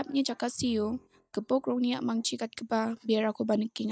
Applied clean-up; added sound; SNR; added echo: neural mask model DeepFilterNet 3.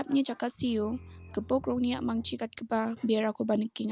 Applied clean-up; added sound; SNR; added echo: none; Bowed string instrument; 19 dB; none.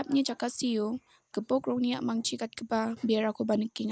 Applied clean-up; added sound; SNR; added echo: neural mask model Resemble Enhance denoiser.